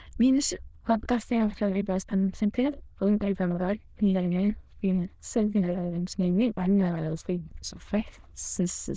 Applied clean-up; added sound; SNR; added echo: neural diffusion model UNIVERSE++.